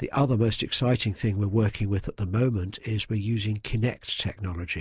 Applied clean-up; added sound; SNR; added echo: none; none; none; none.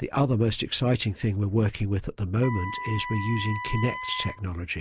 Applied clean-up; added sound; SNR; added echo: none; Wind instrument, woodwind instrument; 9 dB; none.